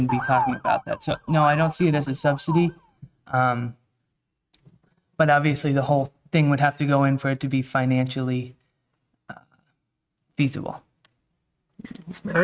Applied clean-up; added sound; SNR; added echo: neural mask model RNNoise.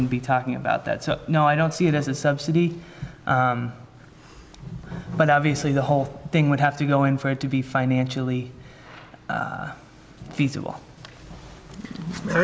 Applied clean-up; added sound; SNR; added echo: none; none; none; none.